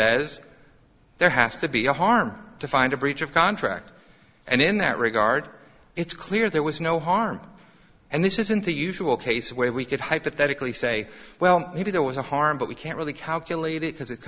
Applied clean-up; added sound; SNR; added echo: none; none; none; none.